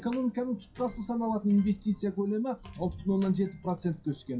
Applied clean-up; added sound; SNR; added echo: classical method WPE with log-MMSE.